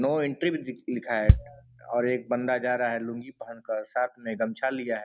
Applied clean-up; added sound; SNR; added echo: none; Bass drum; 0 dB; none.